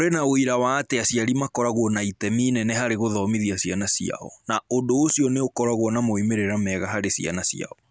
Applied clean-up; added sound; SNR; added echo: none; none; none; none.